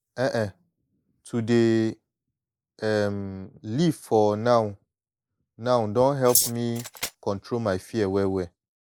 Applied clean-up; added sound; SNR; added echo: neural mask model Resemble Enhance denoiser.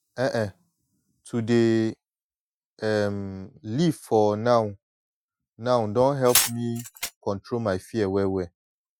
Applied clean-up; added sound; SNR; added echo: classical method Wiener filter.